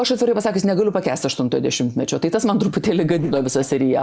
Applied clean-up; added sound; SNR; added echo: neural separator model SepFormer DNS4.